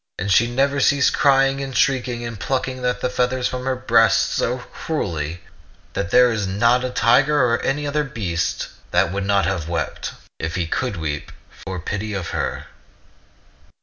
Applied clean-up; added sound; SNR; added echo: none; none; none; none.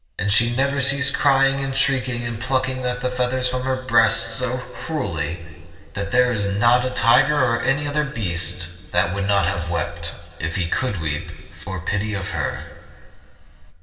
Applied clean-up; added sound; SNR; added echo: none; none; none; reverberation time 2.2 s.